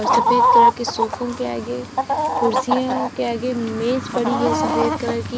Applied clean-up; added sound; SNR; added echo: none; Chicken, rooster; -3 dB; none.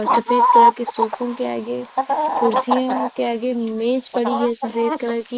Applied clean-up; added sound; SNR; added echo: neural mask model Resemble Enhance denoiser.